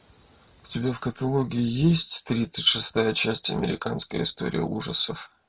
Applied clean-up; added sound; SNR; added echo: none; none; none; none.